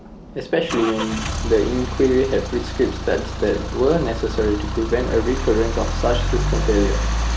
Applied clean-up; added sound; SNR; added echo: none; Idling / Engine starting / Accelerating, revving, vroom / Car; 3 dB; none.